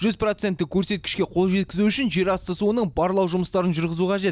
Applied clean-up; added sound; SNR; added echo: none; none; none; none.